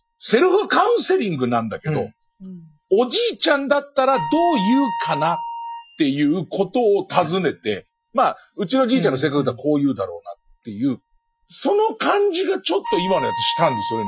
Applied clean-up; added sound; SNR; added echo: classical method Wiener filter.